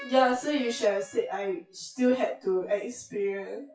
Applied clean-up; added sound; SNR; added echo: classical method WPE with log-MMSE.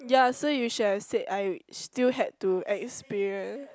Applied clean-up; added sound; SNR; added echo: none; none; none; none.